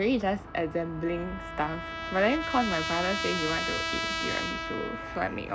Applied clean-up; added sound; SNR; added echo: none; Trumpet; 4 dB; none.